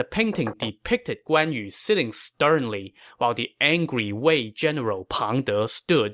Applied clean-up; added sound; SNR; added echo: neural mask model RNNoise.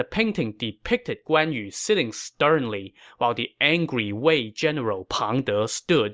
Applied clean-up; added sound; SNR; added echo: none; none; none; none.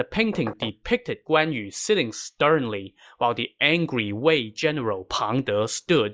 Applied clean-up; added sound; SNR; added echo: classical method log-MMSE.